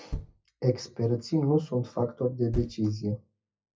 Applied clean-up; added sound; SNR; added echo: classical method WPE with log-MMSE.